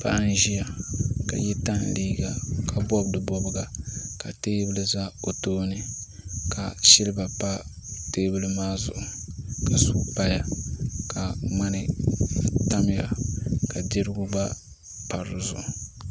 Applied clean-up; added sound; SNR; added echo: none; none; none; none.